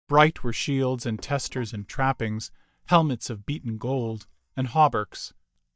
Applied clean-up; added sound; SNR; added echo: neural mask model DeepFilterNet 3.